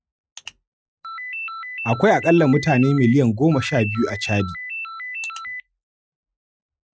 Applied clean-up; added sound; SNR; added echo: classical method Wiener filter.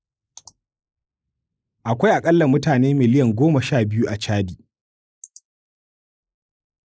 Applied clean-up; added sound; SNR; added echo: neural mask model Resemble Enhance denoiser.